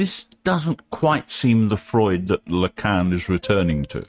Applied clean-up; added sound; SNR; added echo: neural mask model RNNoise.